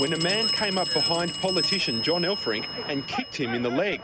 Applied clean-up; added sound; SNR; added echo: none; Telephone; 2 dB; none.